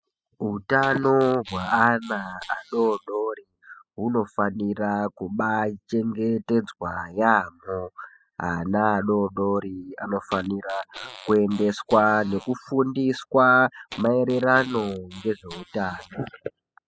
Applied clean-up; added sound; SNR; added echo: classical method spectral subtraction.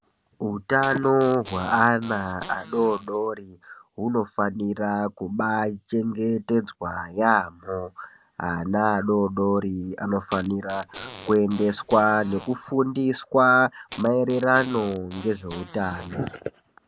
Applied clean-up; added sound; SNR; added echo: none; Fart; 18 dB; none.